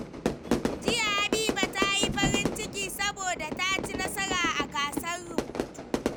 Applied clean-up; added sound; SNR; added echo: none; Fire / Fireworks; 1 dB; none.